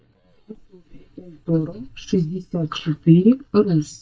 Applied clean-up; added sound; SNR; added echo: neural mask model DeepFilterNet 3.